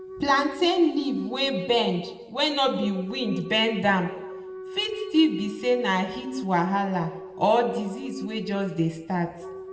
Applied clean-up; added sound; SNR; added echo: none; Wind instrument, woodwind instrument; 14 dB; reverberation time 0.9 s.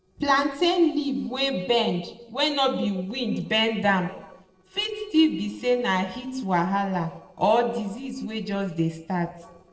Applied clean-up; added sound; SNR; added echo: neural separator model SepFormer DNS4.